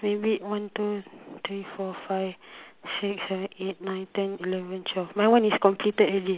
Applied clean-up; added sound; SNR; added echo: none; none; none; none.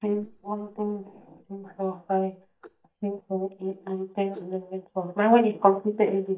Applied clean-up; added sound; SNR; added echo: neural mask model DeepFilterNet 3.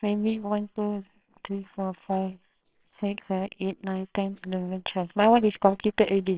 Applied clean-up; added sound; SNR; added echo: neural separator model SepFormer WHAMR!.